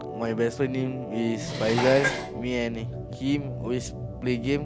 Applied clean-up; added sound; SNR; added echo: none; Dishes, pots, and pans + Organ; 6 dB; none.